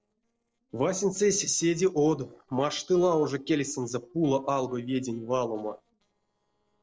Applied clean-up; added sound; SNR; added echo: neural separator model SepFormer DNS4.